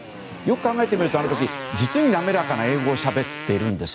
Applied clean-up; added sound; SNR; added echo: none; Motorcycle; 9 dB; none.